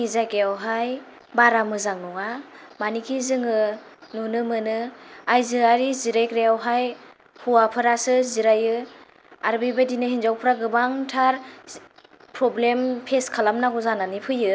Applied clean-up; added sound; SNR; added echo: none; none; none; none.